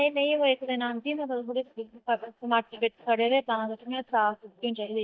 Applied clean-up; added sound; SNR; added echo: neural mask model DeepFilterNet 3.